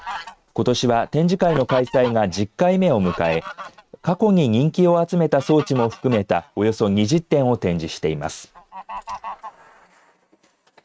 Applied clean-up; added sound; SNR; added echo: neural mask model RNNoise.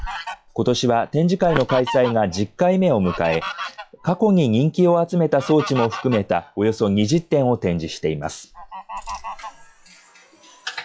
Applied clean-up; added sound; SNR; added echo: classical method log-MMSE.